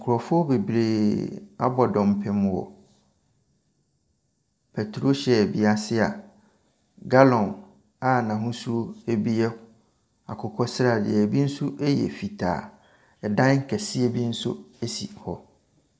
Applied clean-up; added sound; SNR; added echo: none; none; none; none.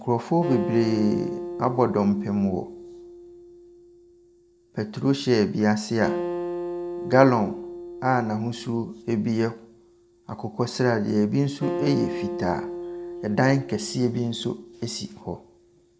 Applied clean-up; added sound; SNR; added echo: none; Acoustic guitar; 9 dB; none.